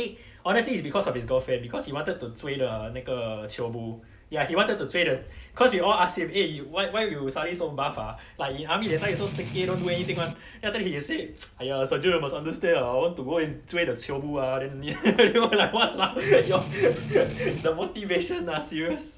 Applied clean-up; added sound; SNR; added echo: none; Strum; 7 dB; none.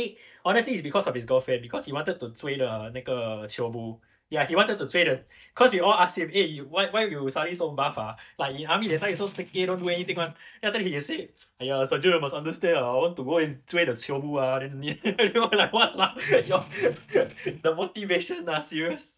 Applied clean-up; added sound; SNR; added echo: neural mask model DeepFilterNet 3.